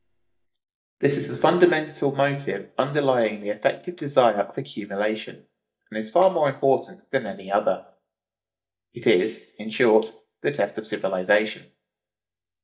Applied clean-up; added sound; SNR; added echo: neural mask model DeepFilterNet 3.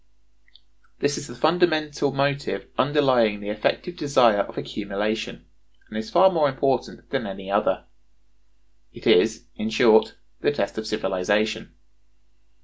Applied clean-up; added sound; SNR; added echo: none; none; none; none.